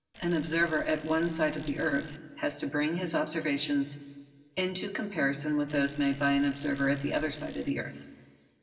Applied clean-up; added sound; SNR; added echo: none; Bicycle; 13 dB; reverberation time 2.1 s.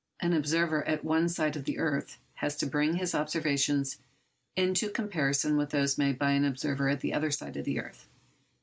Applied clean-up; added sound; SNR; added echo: none; none; none; none.